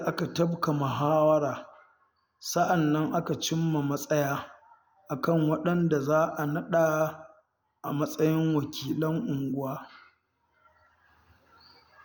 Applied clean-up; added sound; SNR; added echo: none; none; none; none.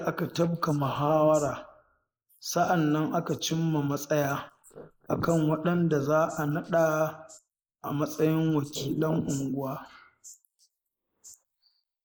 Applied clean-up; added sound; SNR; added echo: neural mask model Resemble Enhance denoiser.